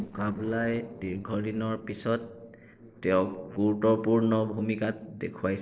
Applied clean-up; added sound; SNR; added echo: neural separator model SepFormer DNS4.